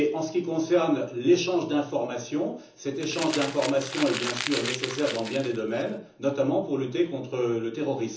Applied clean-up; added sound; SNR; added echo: none; Crumpling, crinkling; 8 dB; reverberation time 0.7 s.